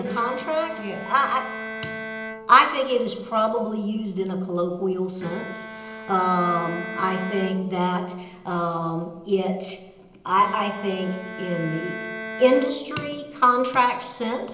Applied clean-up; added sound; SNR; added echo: none; Bowed string instrument; 13 dB; reverberation time 0.8 s.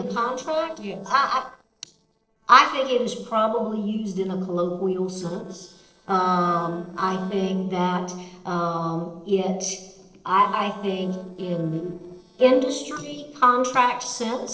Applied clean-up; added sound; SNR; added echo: neural separator model SepFormer DNS4.